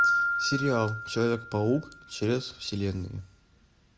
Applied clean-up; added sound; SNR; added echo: none; Piano; 2 dB; none.